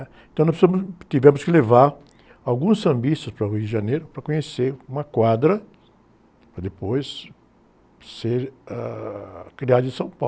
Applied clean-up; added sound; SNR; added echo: none; none; none; none.